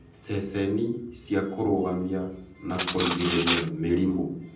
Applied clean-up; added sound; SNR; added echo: none; Cutlery, silverware; 6 dB; reverberation time 0.6 s.